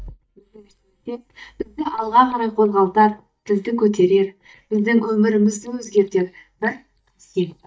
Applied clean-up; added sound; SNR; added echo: neural mask model DeepFilterNet 3.